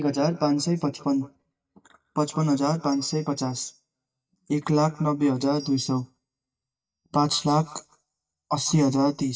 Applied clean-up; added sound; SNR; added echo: neural mask model DeepFilterNet 3.